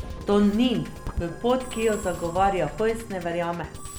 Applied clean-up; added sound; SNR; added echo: none; Musical instrument; 11 dB; none.